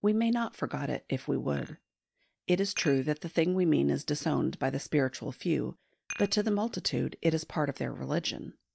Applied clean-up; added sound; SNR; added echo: neural mask model DeepFilterNet 3.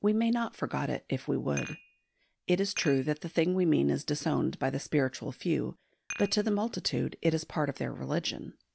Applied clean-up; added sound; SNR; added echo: none; Dishes, pots, and pans; 16 dB; none.